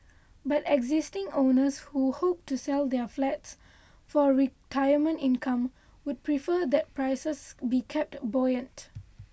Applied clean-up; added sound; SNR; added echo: none; none; none; none.